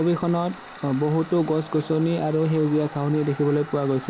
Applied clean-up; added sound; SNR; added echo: none; Tools; 18 dB; none.